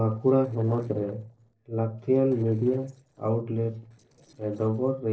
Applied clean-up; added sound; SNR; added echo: neural separator model SepFormer DNS4.